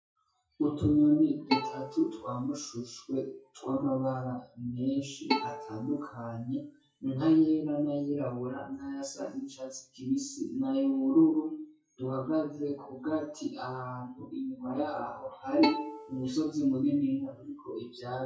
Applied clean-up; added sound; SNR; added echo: classical method WPE with log-MMSE.